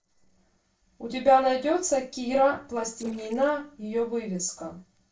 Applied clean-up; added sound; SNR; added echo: neural separator model SepFormer DNS4.